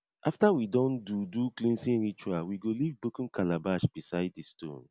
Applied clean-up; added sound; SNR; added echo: none; none; none; none.